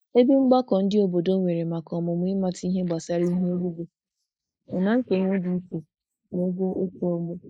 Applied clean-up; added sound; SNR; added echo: neural mask model Resemble Enhance denoiser.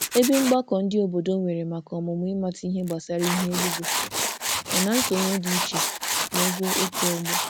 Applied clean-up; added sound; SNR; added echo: none; Tools; 3 dB; none.